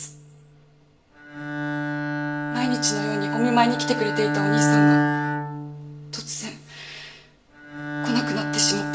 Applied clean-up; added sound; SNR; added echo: none; Bowed string instrument; -3 dB; reverberation time 0.4 s.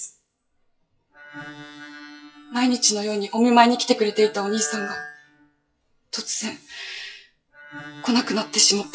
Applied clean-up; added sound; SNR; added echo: classical method WPE with log-MMSE.